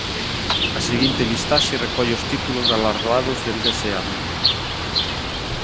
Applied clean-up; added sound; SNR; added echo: none; Bird; -2 dB; none.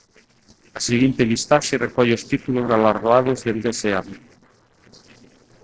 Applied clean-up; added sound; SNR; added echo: neural separator model SepFormer DNS4.